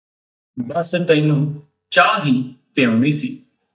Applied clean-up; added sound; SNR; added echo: neural mask model DeepFilterNet 3.